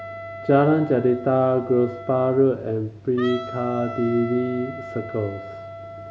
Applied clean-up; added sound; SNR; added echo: none; Wind instrument, woodwind instrument; 13 dB; none.